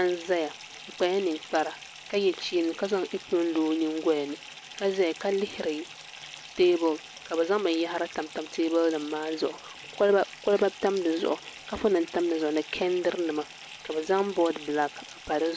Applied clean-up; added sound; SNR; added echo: none; Fill (with liquid) / Bathtub (filling or washing); 17 dB; none.